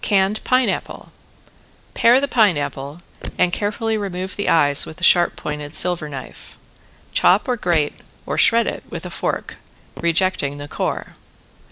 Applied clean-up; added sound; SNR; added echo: none; Fireworks; 17 dB; none.